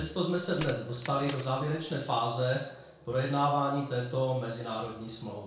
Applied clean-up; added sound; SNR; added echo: none; Crack; 13 dB; reverberation time 0.5 s.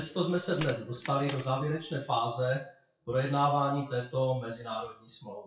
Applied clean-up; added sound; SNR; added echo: classical method WPE with log-MMSE.